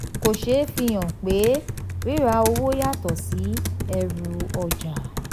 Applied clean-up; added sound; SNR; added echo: none; Computer keyboard; 4 dB; none.